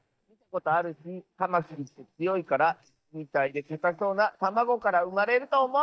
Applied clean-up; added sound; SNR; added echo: neural mask model DeepFilterNet 3.